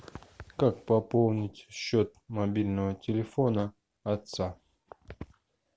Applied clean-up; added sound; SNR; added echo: none; none; none; none.